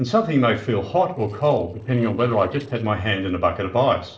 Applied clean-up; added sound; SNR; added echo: neural separator model SepFormer DNS4.